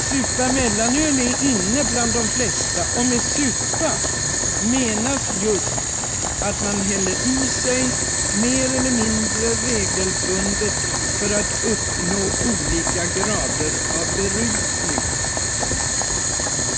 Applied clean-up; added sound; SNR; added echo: none; Boiling; -4 dB; none.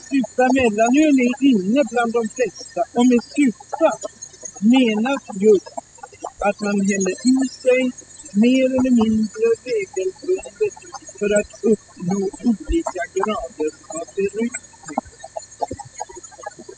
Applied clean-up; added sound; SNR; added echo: classical method spectral subtraction.